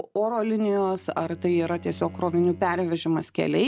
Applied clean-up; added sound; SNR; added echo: none; Bowed string instrument; 19 dB; none.